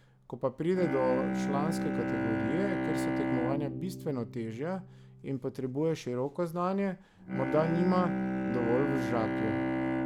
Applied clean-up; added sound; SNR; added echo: none; Bowed string instrument; 1 dB; none.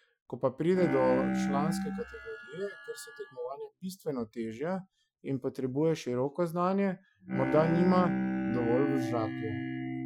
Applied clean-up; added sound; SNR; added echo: classical method Wiener filter.